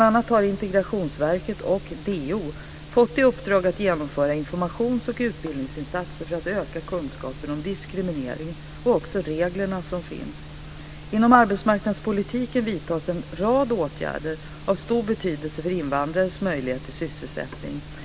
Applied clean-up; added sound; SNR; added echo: none; none; none; none.